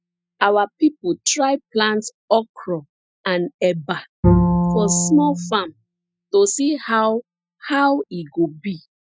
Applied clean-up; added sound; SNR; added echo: classical method Wiener filter.